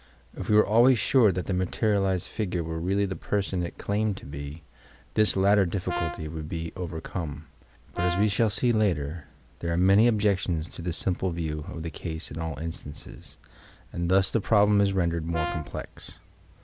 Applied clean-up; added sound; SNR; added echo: none; Brass instrument; 9 dB; none.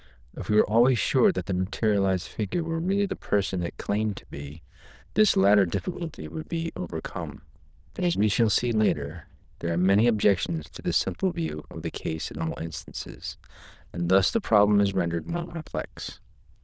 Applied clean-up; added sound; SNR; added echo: neural diffusion model UNIVERSE++.